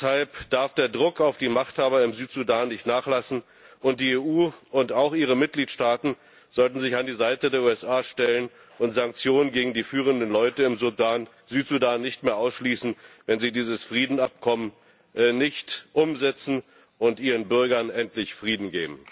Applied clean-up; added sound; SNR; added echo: none; none; none; none.